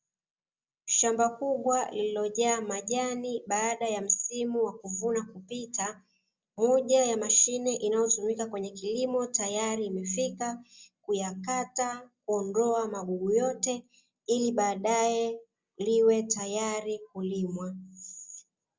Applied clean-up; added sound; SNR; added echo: none; none; none; none.